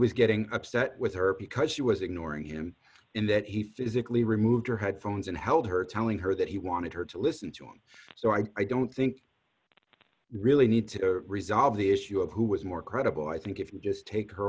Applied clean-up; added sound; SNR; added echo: none; none; none; none.